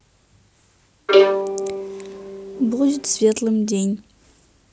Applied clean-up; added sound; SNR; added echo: none; Bowed string instrument; -3 dB; none.